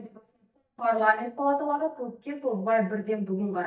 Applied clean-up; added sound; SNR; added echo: neural mask model DeepFilterNet 3.